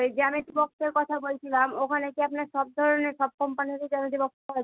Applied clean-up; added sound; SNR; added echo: none; none; none; none.